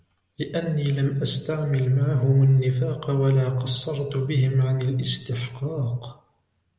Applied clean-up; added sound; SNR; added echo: none; none; none; none.